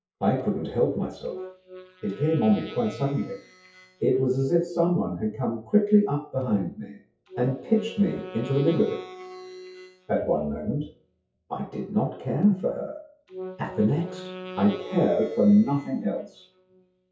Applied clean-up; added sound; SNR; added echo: classical method WPE with log-MMSE.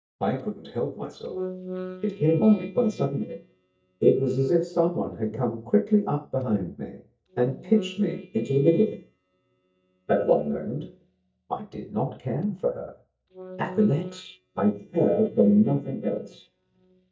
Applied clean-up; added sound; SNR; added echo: neural mask model DeepFilterNet 3.